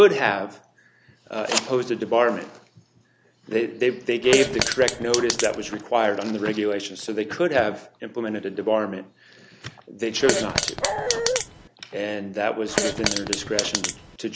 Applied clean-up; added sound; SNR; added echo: none; Dog + Fart; 2 dB; none.